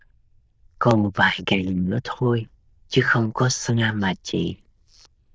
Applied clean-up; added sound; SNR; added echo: neural diffusion model UNIVERSE++.